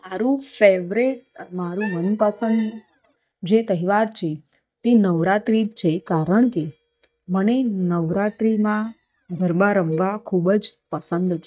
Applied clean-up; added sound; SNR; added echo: neural mask model DeepFilterNet 3.